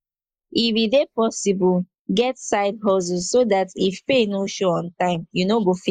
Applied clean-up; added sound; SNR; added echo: neural mask model Resemble Enhance denoiser.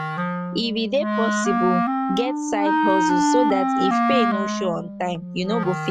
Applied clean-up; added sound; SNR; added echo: none; Wind instrument, woodwind instrument; -3 dB; none.